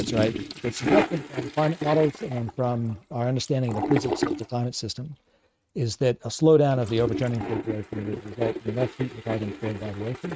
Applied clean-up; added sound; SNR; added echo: neural mask model RNNoise.